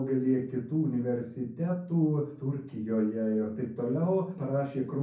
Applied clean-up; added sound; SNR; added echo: none; none; none; reverberation time 0.6 s.